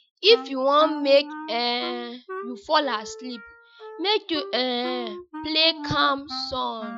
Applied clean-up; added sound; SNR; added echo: classical method Wiener filter.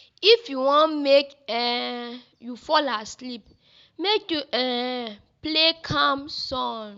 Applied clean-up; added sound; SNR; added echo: none; none; none; none.